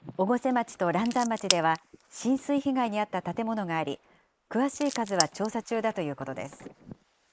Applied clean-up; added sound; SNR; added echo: neural mask model Resemble Enhance denoiser.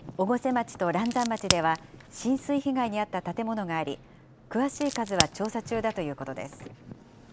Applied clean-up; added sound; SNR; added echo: none; Crack; 5 dB; none.